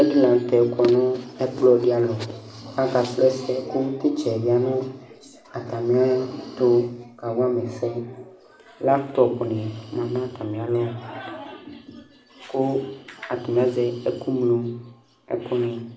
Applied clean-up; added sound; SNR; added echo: none; none; none; none.